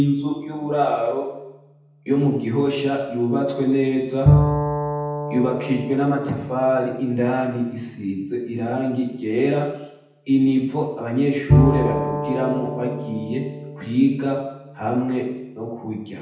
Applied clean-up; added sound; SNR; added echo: none; Bowed string instrument; 4 dB; reverberation time 0.8 s.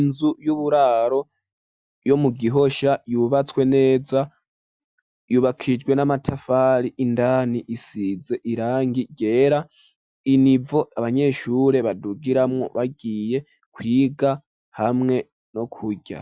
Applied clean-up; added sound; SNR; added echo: none; none; none; none.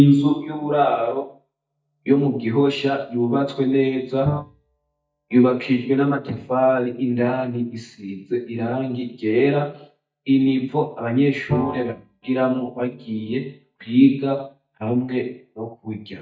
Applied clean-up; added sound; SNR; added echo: neural mask model DeepFilterNet 3.